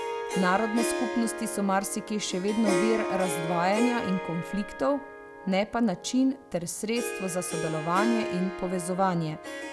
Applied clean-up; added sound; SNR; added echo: none; Harp; 5 dB; none.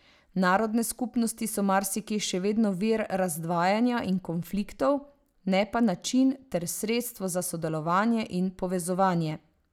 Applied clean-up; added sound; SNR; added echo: none; none; none; none.